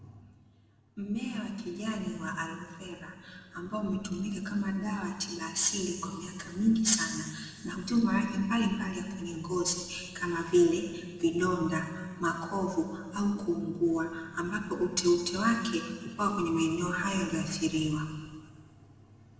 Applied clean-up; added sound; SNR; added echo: none; none; none; reverberation time 1.7 s.